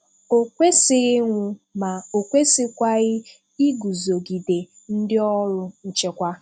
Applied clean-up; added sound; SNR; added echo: none; none; none; none.